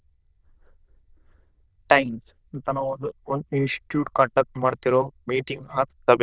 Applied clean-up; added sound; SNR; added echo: neural diffusion model UNIVERSE++.